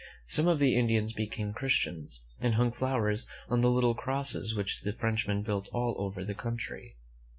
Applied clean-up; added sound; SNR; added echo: none; none; none; none.